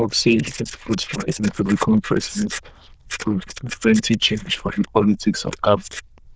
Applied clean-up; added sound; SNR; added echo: neural diffusion model UNIVERSE++.